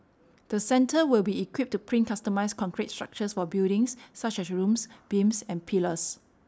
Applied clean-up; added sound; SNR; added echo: none; none; none; none.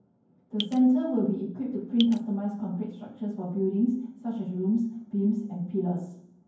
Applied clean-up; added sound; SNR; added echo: none; Drip; 10 dB; reverberation time 0.9 s.